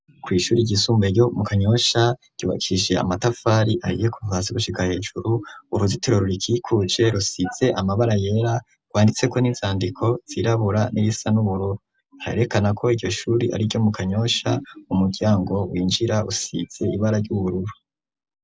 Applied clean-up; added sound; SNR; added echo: none; none; none; none.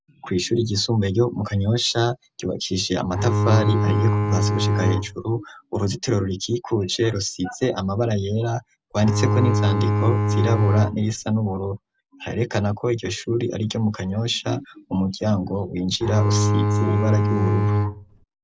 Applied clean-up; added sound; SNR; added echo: none; Bowed string instrument; -3 dB; none.